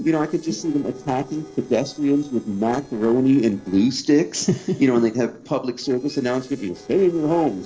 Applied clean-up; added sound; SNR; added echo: neural separator model SepFormer DNS4.